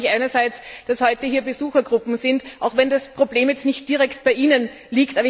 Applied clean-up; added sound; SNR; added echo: none; none; none; none.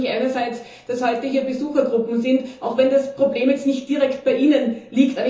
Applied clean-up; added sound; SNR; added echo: none; none; none; reverberation time 0.6 s.